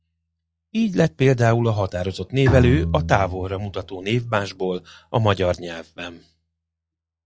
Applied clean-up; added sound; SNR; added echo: classical method log-MMSE.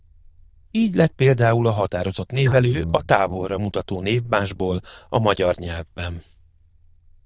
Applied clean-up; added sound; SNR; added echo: neural diffusion model UNIVERSE++.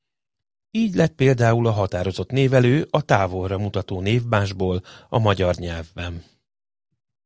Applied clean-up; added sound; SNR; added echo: none; none; none; none.